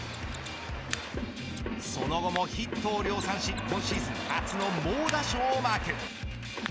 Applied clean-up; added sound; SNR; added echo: none; Mechanisms; 17 dB; none.